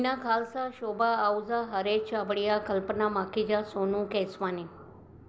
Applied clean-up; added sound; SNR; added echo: none; none; none; none.